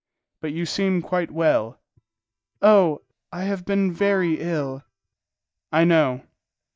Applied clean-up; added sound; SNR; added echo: neural mask model DeepFilterNet 3.